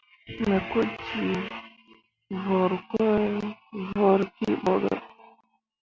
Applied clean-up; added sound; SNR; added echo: none; none; none; none.